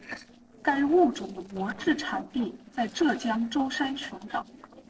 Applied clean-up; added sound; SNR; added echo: neural separator model SepFormer DNS4.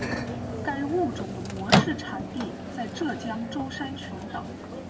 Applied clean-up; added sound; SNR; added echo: none; Microwave oven; -3 dB; reverberation time 1.1 s.